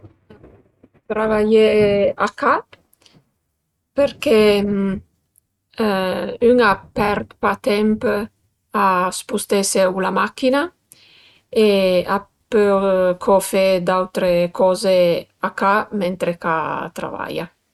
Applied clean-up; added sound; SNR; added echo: neural mask model RNNoise.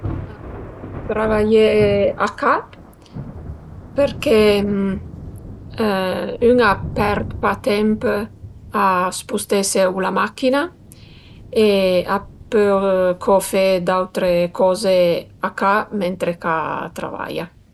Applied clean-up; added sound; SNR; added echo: none; Thunder; 15 dB; none.